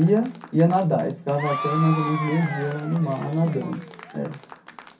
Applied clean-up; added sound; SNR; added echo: none; Applause / Crowd / Cheering; 11 dB; reverberation time 0.3 s.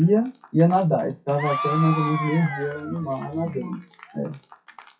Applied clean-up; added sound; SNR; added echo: classical method WPE with log-MMSE.